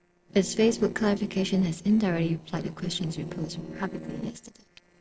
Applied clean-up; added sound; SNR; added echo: neural separator model SepFormer DNS4.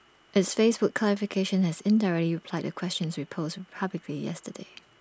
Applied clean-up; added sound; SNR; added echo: none; none; none; none.